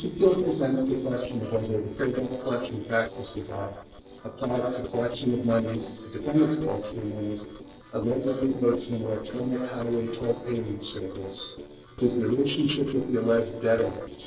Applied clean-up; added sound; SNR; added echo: neural separator model SepFormer DNS4.